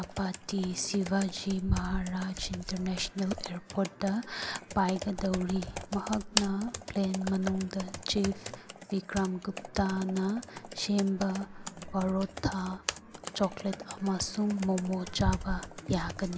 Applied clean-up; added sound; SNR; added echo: none; Computer keyboard; 8 dB; none.